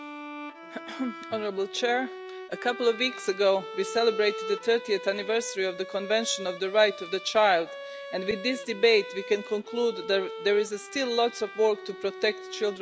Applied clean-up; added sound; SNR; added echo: none; Bowed string instrument; 12 dB; none.